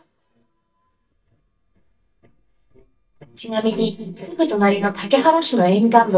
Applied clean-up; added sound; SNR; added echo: neural mask model DeepFilterNet 3.